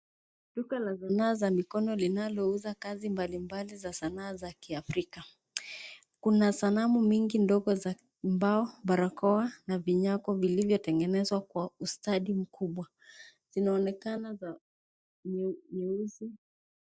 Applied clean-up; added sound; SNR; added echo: neural mask model DeepFilterNet 3.